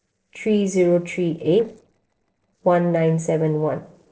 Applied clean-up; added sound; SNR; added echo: neural separator model SepFormer DNS4.